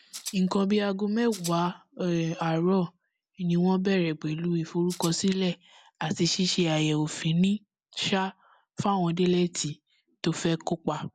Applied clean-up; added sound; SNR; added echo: none; Rattle (instrument); 13 dB; none.